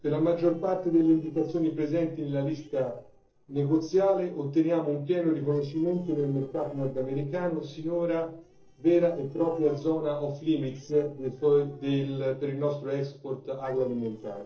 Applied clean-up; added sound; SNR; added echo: neural separator model SepFormer DNS4.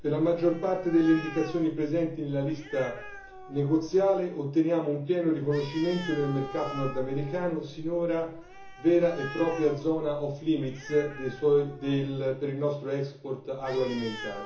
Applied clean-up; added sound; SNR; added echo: none; Animal; 14 dB; reverberation time 0.7 s.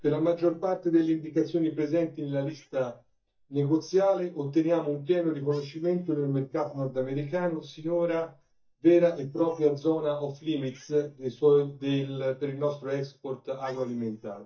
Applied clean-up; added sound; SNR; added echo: neural mask model DeepFilterNet 3.